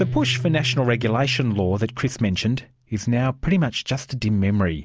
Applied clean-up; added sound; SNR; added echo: none; Guitar; 10 dB; none.